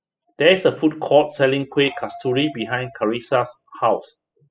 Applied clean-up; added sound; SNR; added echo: classical method spectral subtraction.